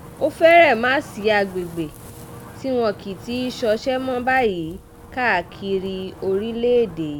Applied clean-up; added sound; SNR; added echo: none; Wind; 18 dB; none.